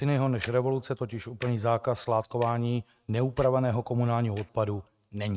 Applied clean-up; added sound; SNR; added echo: neural mask model RNNoise.